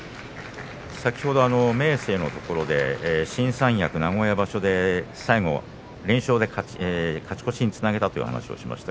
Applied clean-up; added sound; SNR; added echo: none; none; none; none.